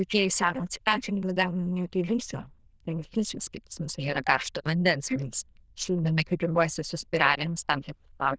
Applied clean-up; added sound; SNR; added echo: neural diffusion model UNIVERSE++.